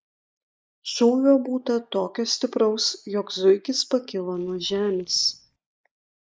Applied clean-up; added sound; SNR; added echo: neural mask model DeepFilterNet 3.